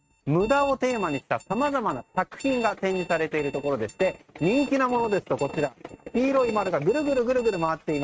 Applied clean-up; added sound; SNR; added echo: neural mask model RNNoise.